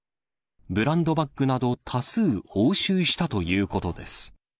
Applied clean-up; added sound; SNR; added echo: neural mask model Resemble Enhance denoiser.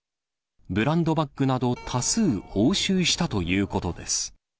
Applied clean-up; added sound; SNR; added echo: none; Keyboard (musical); 18 dB; none.